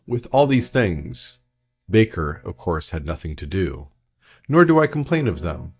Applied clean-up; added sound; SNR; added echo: neural mask model DeepFilterNet 3.